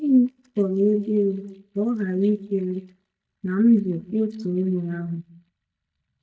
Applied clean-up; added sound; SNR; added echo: neural mask model DeepFilterNet 3.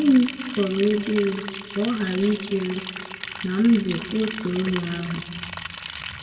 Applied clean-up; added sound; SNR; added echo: none; Liquid; 10 dB; reverberation time 1.4 s.